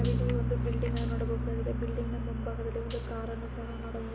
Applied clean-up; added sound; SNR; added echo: none; Tambourine + Bass guitar; -4 dB; none.